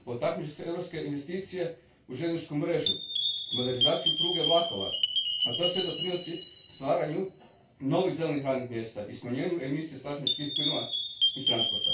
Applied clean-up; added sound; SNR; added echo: none; Chime; -4 dB; reverberation time 0.2 s.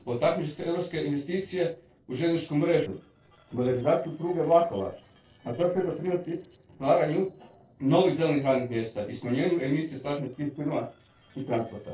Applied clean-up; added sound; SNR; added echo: neural separator model SepFormer DNS4.